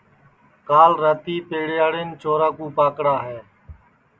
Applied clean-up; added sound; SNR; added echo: none; none; none; none.